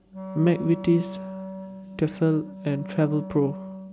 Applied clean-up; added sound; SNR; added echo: none; Wind instrument, woodwind instrument; 11 dB; none.